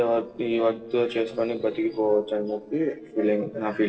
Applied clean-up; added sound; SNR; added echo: neural separator model SepFormer DNS4.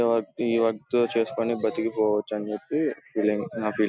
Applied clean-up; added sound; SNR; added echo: none; none; none; none.